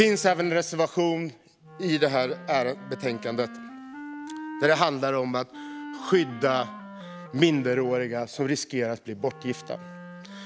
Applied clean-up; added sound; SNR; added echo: none; Wind instrument, woodwind instrument; 15 dB; none.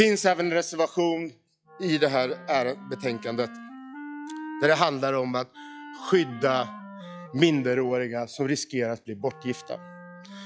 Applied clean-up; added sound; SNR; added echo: classical method log-MMSE.